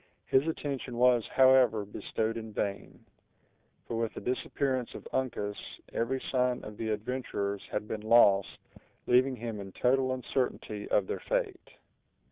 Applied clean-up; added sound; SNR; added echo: none; none; none; none.